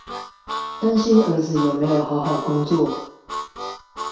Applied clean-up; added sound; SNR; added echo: none; Harmonica; 10 dB; reverberation time 0.7 s.